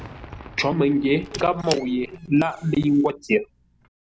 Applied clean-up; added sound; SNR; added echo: none; Squeak + Cheering / Fireworks; 17 dB; none.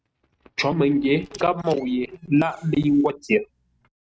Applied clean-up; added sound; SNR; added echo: neural mask model RNNoise.